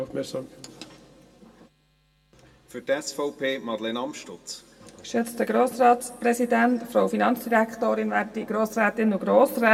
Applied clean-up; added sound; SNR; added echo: none; none; none; reverberation time 1.1 s.